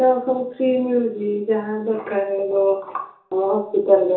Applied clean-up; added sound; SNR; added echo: none; none; none; reverberation time 0.7 s.